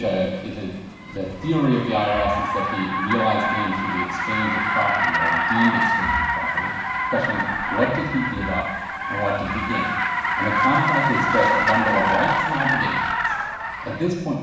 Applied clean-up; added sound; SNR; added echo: none; Car; -1 dB; reverberation time 1.1 s.